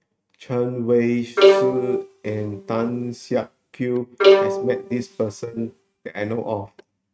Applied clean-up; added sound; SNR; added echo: neural mask model RNNoise.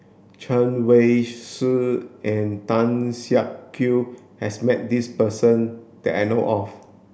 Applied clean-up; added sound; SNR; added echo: none; none; none; none.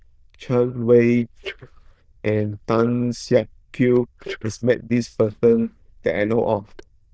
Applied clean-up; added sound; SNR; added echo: neural diffusion model UNIVERSE++.